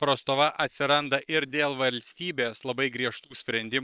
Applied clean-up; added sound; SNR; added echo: neural separator model SepFormer WHAM!.